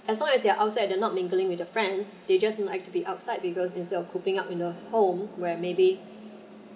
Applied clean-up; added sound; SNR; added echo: none; none; none; none.